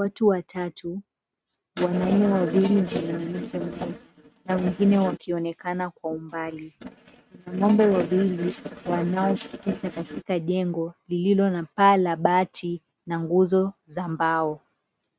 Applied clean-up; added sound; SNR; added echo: neural mask model RNNoise.